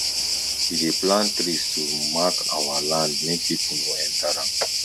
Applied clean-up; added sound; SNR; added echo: none; Cricket; -3 dB; none.